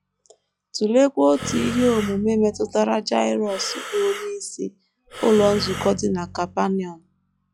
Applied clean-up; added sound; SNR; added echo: classical method log-MMSE.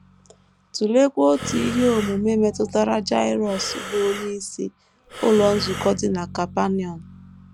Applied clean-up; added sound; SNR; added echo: none; Breathing + Bass guitar; 13 dB; none.